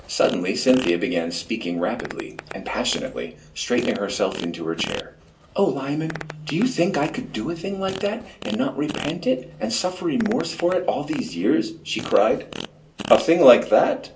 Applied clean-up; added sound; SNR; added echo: none; Fart; 15 dB; reverberation time 0.2 s.